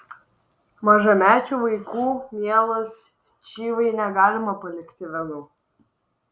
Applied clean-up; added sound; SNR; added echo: none; none; none; none.